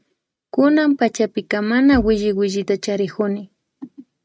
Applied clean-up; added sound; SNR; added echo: neural mask model RNNoise.